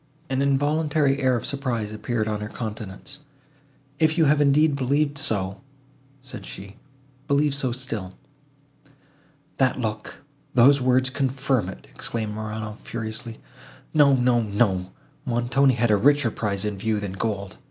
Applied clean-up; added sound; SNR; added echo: none; none; none; none.